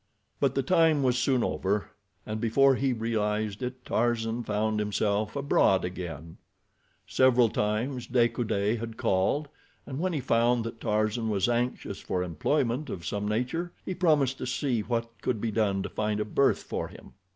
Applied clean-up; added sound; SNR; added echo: none; none; none; none.